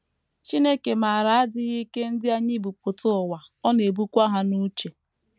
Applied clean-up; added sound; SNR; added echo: none; none; none; none.